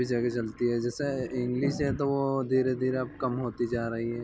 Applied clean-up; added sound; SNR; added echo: none; Wild animals; 19 dB; none.